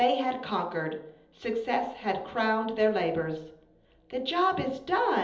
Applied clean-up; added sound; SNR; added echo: none; none; none; reverberation time 1.2 s.